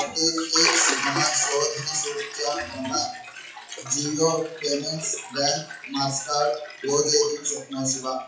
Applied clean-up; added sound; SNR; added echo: classical method WPE with log-MMSE.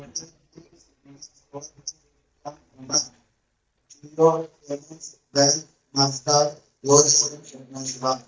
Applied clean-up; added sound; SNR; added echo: neural mask model DeepFilterNet 3.